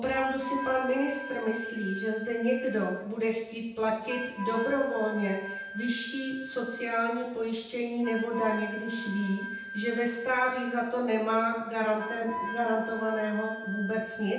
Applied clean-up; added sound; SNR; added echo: none; Wind instrument, woodwind instrument; 9 dB; reverberation time 0.9 s.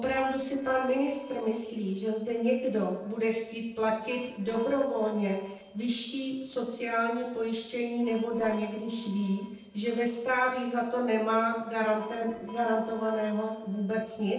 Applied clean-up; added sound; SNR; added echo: neural separator model SepFormer DNS4.